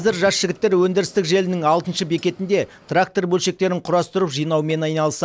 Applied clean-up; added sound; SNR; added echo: none; none; none; none.